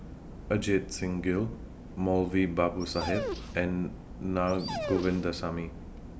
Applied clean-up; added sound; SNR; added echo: none; Dog; 9 dB; none.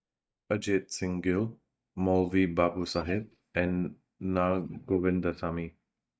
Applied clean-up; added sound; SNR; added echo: neural mask model DeepFilterNet 3.